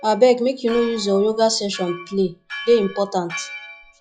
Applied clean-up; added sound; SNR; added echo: classical method log-MMSE.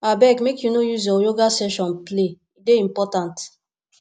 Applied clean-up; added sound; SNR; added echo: none; none; none; none.